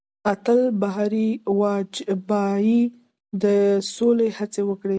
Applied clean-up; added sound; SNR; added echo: none; none; none; none.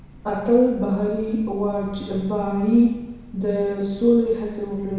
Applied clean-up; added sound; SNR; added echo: none; Train; 20 dB; reverberation time 1.1 s.